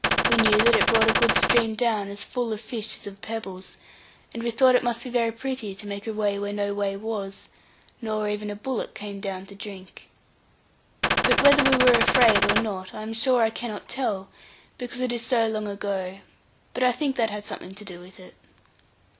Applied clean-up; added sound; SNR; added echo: none; Gunshot, gunfire; -5 dB; none.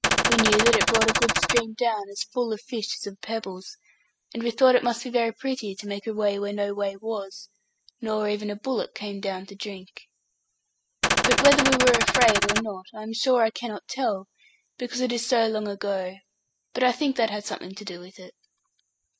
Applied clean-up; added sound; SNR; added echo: classical method spectral subtraction.